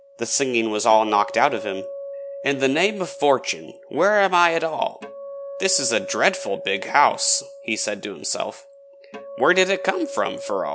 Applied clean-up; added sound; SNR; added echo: none; Acoustic guitar; 13 dB; none.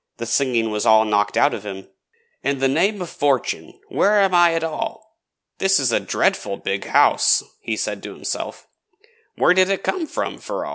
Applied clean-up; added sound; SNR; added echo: none; none; none; none.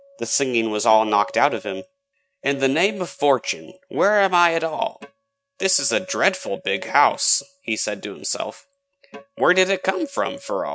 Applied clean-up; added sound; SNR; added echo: neural mask model RNNoise.